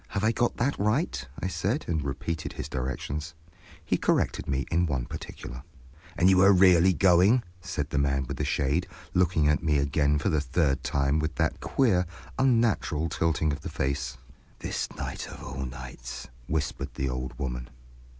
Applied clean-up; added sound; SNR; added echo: none; none; none; none.